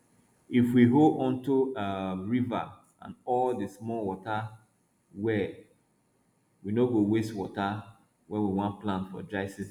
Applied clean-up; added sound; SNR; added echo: none; none; none; none.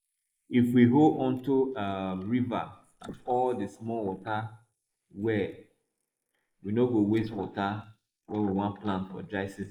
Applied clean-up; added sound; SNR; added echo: neural mask model Resemble Enhance denoiser.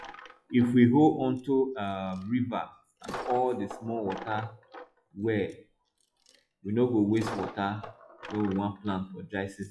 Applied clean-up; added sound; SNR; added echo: classical method log-MMSE.